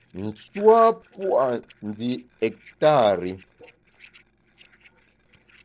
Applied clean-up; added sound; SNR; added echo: neural separator model SepFormer DNS4.